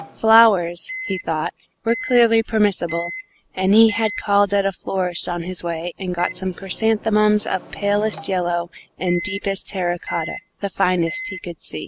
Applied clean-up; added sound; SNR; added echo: none; Microwave oven; 15 dB; none.